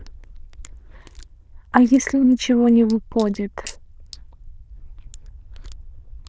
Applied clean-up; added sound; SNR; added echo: neural diffusion model UNIVERSE++.